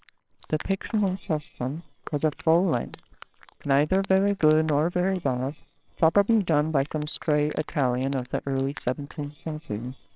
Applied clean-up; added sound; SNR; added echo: neural separator model SepFormer WHAMR!.